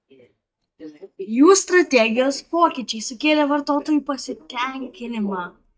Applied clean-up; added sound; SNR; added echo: neural mask model DeepFilterNet 3.